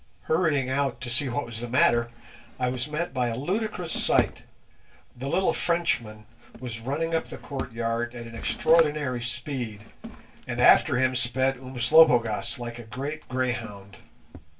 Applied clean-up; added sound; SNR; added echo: none; Drawer open or close; 15 dB; reverberation time 0.2 s.